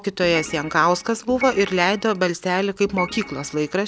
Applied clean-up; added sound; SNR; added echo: none; Organ; 13 dB; none.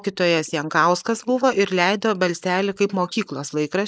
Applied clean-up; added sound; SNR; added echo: neural mask model Resemble Enhance denoiser.